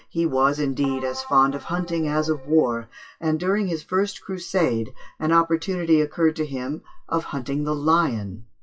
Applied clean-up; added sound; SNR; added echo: classical method WPE with log-MMSE.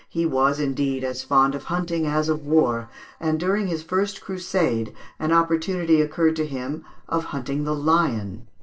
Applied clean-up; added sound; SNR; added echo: neural separator model SepFormer DNS4.